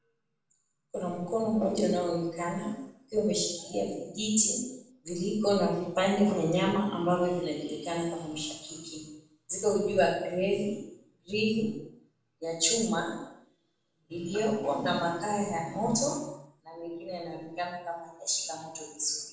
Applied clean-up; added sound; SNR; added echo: none; Piano; 19 dB; reverberation time 0.7 s.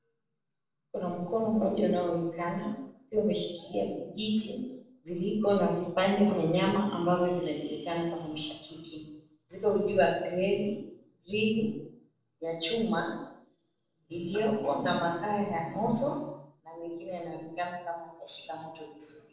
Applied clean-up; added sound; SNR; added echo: neural separator model SepFormer DNS4.